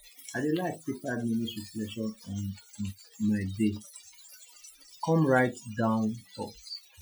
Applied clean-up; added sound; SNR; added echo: classical method Wiener filter.